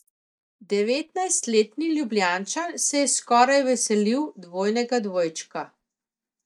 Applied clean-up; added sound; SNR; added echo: neural mask model DeepFilterNet 3.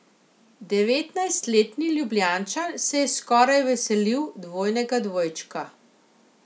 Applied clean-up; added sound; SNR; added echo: none; none; none; none.